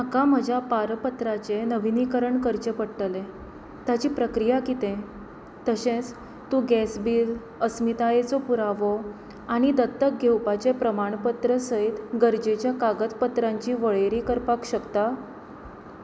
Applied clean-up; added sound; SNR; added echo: none; none; none; none.